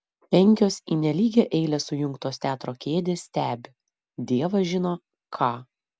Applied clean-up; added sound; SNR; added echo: none; none; none; none.